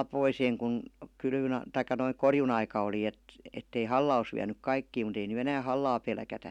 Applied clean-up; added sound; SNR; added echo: none; none; none; none.